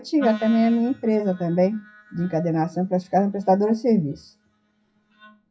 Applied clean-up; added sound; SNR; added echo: classical method WPE with log-MMSE.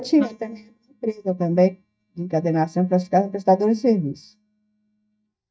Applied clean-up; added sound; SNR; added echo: neural mask model DeepFilterNet 3.